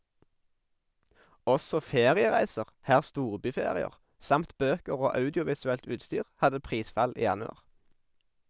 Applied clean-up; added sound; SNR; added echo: none; none; none; none.